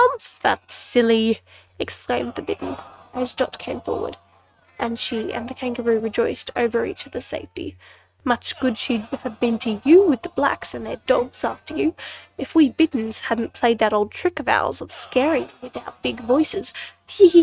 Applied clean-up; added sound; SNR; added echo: neural mask model RNNoise.